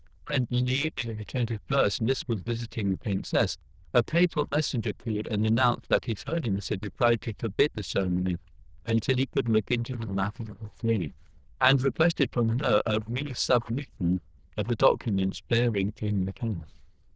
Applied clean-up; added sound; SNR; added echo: neural diffusion model UNIVERSE++.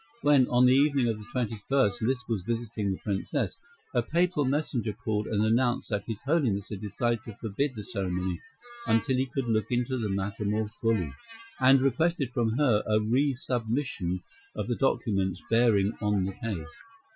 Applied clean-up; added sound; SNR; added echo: classical method Wiener filter.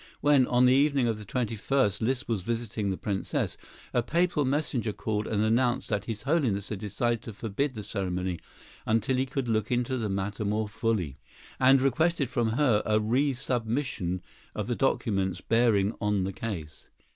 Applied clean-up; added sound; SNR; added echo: none; none; none; none.